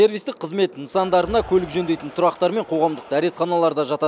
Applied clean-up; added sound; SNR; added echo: none; Cheering; 19 dB; none.